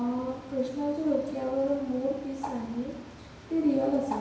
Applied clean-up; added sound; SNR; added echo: none; Bird; 14 dB; reverberation time 1.0 s.